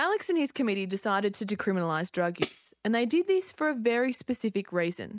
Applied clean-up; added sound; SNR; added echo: neural mask model RNNoise.